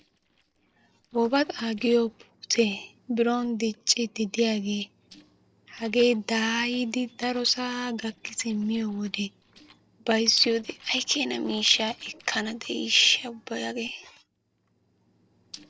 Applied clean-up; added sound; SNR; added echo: neural separator model SepFormer DNS4.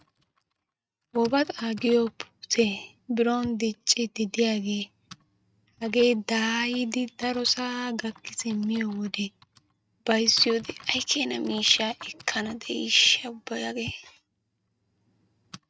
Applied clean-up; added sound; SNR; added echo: neural mask model RNNoise.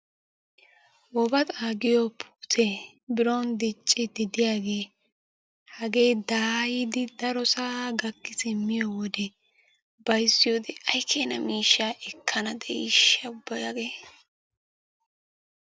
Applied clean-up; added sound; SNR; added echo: none; none; none; none.